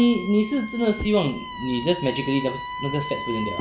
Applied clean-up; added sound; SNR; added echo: none; Wind instrument, woodwind instrument; 10 dB; none.